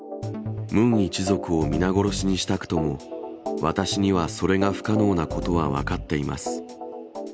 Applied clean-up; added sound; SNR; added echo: none; none; none; none.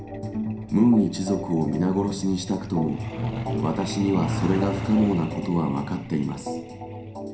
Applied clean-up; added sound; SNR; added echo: none; Truck; 9 dB; reverberation time 0.5 s.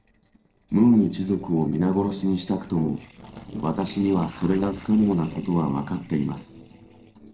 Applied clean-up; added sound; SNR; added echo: neural separator model SepFormer DNS4.